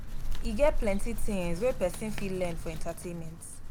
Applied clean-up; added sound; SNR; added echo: none; Bird; -2 dB; none.